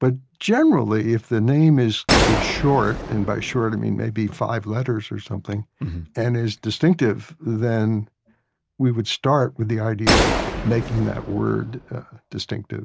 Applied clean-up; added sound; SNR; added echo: none; Gunshot, gunfire; 3 dB; none.